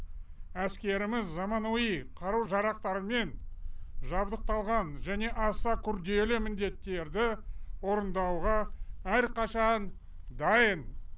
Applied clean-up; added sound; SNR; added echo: none; none; none; none.